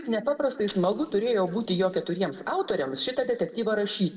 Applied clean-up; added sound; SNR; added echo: neural separator model SepFormer DNS4.